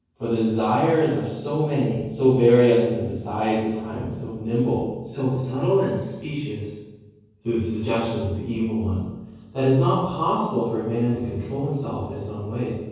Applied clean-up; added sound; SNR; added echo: none; none; none; reverberation time 1.3 s.